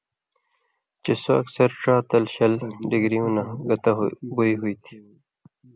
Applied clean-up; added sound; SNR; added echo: none; none; none; none.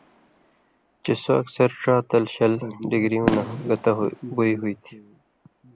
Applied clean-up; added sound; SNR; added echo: none; Fireworks; 13 dB; none.